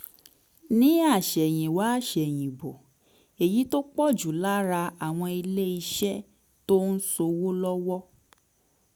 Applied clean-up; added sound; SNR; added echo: none; none; none; none.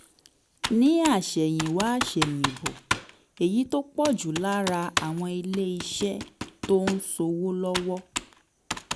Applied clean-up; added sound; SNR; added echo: none; Computer keyboard; 8 dB; none.